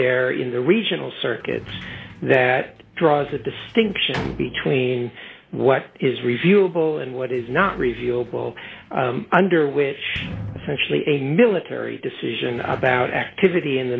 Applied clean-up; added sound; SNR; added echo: none; Sliding door; 19 dB; none.